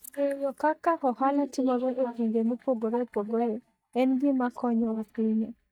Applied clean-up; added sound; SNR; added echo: neural mask model DeepFilterNet 3.